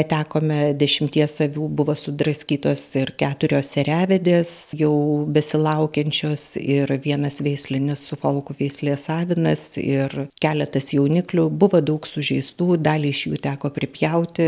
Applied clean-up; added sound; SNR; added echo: none; none; none; none.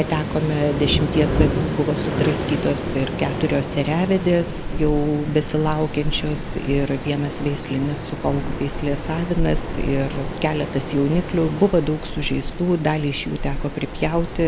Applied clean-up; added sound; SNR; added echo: none; Waves, surf; 3 dB; none.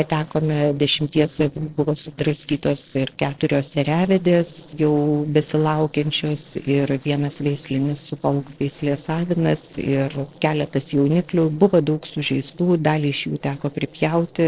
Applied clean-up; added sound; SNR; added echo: neural separator model SepFormer DNS4.